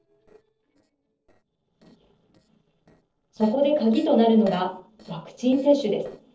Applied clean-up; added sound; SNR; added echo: neural separator model SepFormer DNS4.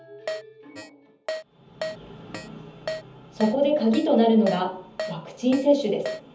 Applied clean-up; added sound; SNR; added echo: none; Keyboard (musical); 11 dB; reverberation time 0.7 s.